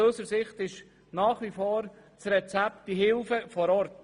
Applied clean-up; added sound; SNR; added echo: none; none; none; none.